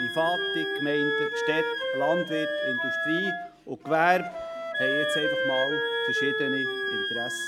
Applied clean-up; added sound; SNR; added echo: none; Wind instrument, woodwind instrument + Wind instrument, woodwind instrument; -2 dB; none.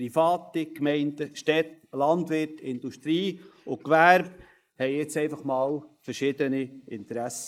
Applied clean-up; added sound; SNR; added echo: neural mask model Resemble Enhance denoiser.